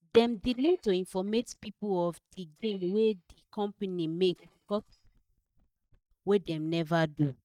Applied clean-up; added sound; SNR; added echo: neural mask model DeepFilterNet 3.